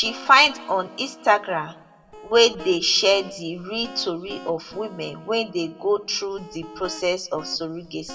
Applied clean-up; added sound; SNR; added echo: none; Guitar; 19 dB; reverberation time 0.4 s.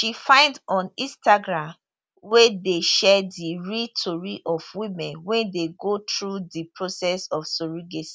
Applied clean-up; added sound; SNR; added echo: none; none; none; none.